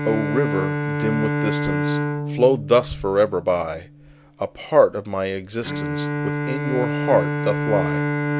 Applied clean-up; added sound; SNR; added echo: none; Bowed string instrument; 2 dB; none.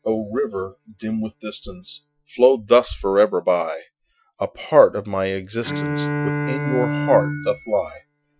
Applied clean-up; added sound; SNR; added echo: classical method Wiener filter.